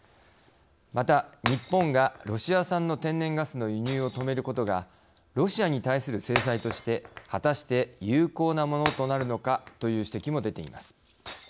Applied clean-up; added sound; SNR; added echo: none; Shatter; 12 dB; none.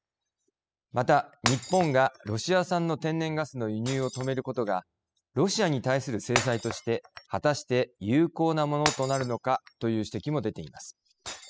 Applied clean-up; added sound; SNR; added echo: classical method spectral subtraction.